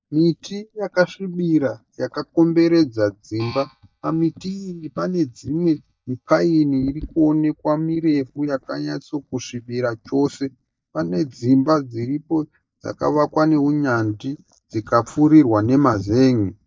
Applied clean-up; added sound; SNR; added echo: neural mask model DeepFilterNet 3.